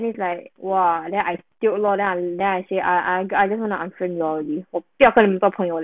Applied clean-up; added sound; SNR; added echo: none; none; none; none.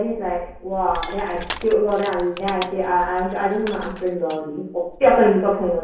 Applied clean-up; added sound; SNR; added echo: none; Crushing; 13 dB; reverberation time 0.6 s.